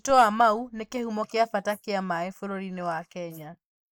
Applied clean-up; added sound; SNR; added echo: neural mask model Resemble Enhance denoiser.